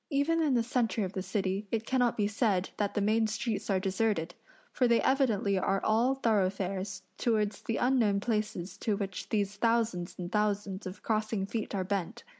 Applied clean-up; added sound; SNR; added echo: none; none; none; none.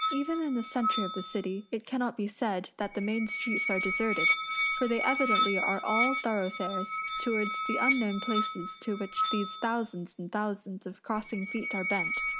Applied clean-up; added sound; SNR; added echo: none; Musical instrument; 0 dB; none.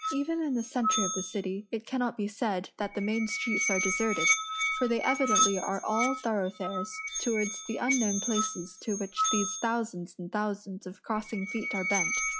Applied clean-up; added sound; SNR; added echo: classical method log-MMSE.